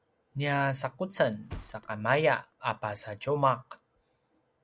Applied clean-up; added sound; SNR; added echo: none; Thump, thud; 19 dB; none.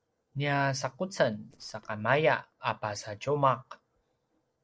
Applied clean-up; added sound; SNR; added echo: neural separator model SepFormer DNS4.